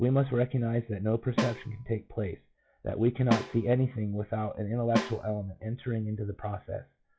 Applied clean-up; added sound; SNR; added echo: classical method log-MMSE.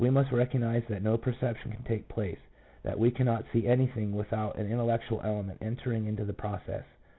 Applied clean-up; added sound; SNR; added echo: none; none; none; none.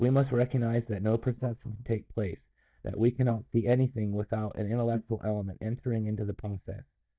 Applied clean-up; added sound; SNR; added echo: neural mask model DeepFilterNet 3.